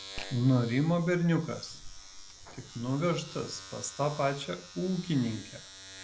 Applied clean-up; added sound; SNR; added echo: none; Domestic sounds, home sounds; 15 dB; none.